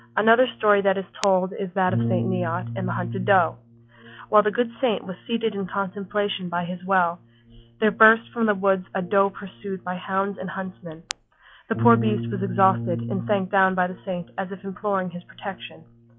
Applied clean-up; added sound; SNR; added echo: classical method log-MMSE.